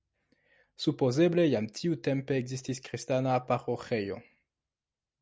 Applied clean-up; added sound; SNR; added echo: none; none; none; none.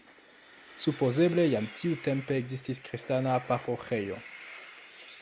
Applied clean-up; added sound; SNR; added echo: none; Train; 18 dB; none.